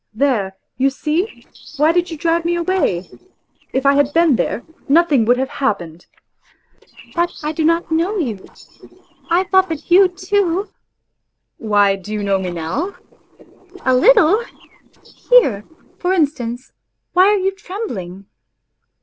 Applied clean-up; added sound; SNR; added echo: neural separator model SepFormer DNS4.